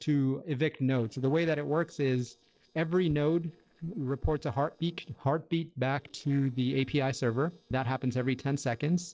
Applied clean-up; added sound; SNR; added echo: neural separator model SepFormer DNS4.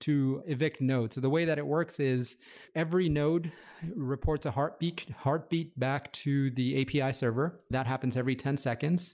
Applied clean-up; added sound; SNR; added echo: none; none; none; none.